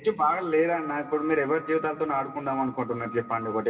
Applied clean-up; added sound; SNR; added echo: none; Screech / Glass; 14 dB; reverberation time 2.0 s.